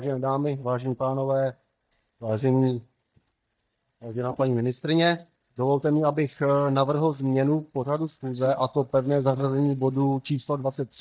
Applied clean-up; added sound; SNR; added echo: neural mask model DeepFilterNet 3.